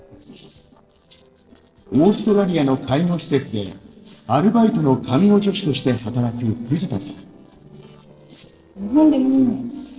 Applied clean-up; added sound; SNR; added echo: neural separator model SepFormer DNS4.